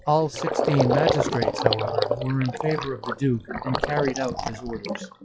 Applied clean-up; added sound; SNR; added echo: classical method WPE with log-MMSE.